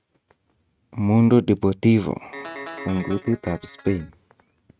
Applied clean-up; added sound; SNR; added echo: neural mask model RNNoise.